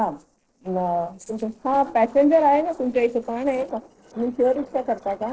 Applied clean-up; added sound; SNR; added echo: neural separator model SepFormer DNS4.